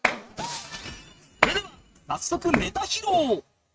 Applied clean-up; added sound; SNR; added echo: neural mask model RNNoise.